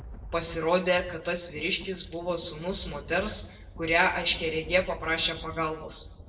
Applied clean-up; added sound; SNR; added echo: none; Thunder; 14 dB; reverberation time 0.7 s.